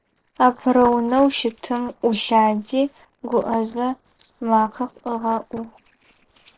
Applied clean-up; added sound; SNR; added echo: neural separator model SepFormer DNS4.